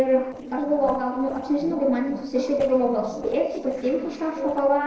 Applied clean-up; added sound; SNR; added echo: neural separator model SepFormer DNS4.